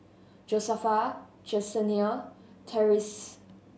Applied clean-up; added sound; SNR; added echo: none; none; none; none.